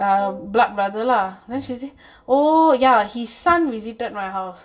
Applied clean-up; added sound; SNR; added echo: none; Wind instrument, woodwind instrument; 20 dB; reverberation time 0.1 s.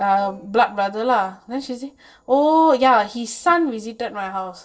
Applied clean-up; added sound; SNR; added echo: neural separator model SepFormer DNS4.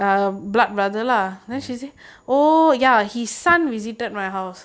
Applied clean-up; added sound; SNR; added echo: none; none; none; none.